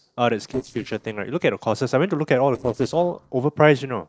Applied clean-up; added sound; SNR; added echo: neural separator model SepFormer DNS4.